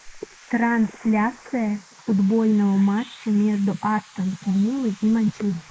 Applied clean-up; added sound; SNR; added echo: neural mask model Resemble Enhance denoiser.